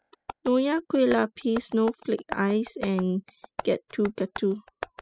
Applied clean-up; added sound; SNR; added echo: classical method spectral subtraction.